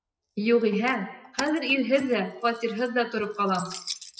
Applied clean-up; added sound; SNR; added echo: classical method WPE with log-MMSE.